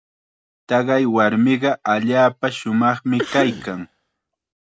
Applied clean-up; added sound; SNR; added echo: none; Cough; 10 dB; none.